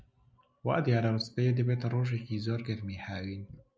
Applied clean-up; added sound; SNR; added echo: none; none; none; none.